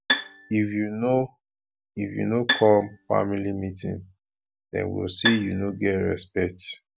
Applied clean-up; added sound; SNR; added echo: none; Bowed string instrument; 5 dB; none.